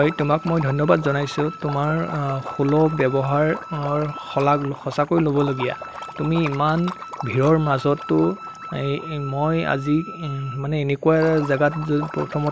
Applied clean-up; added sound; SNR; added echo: none; Wind instrument, woodwind instrument + Liquid; 13 dB; none.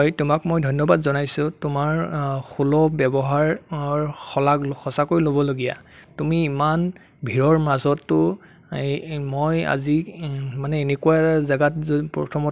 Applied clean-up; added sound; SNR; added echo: none; none; none; none.